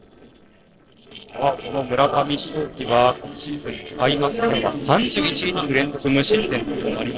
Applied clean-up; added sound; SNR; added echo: neural separator model SepFormer DNS4.